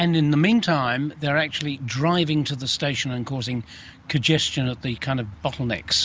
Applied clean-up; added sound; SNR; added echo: none; none; none; none.